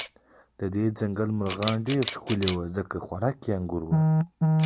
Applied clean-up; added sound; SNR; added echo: none; Camera; 15 dB; none.